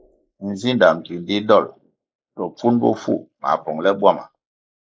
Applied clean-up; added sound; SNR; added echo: neural mask model Resemble Enhance denoiser.